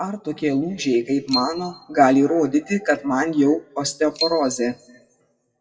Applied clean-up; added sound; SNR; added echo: classical method WPE with log-MMSE.